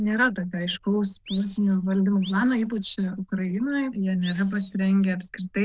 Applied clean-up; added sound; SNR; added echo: neural diffusion model UNIVERSE++.